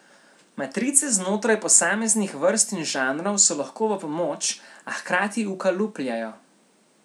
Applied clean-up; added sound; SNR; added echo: none; none; none; none.